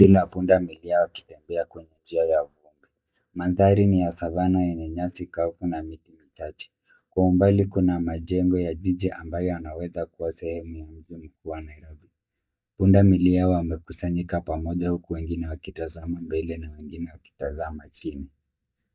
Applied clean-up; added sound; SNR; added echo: neural mask model DeepFilterNet 3.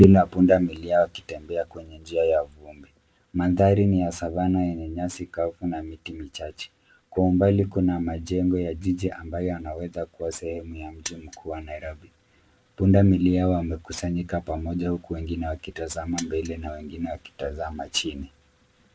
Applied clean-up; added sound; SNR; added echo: none; Mechanisms; 16 dB; none.